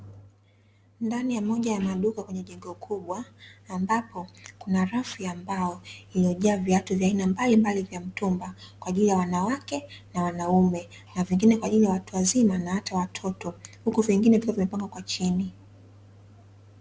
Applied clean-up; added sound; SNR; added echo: none; none; none; none.